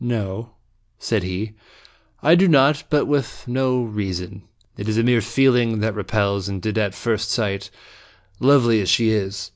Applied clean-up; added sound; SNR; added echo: none; none; none; none.